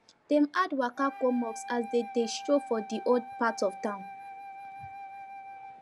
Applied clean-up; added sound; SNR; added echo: none; Wind instrument, woodwind instrument; 13 dB; none.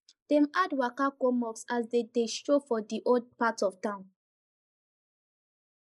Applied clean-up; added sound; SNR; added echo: neural mask model Resemble Enhance denoiser.